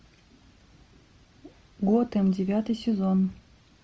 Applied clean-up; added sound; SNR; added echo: none; none; none; none.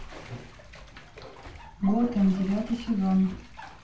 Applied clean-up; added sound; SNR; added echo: none; Bathtub (filling or washing); 17 dB; reverberation time 0.3 s.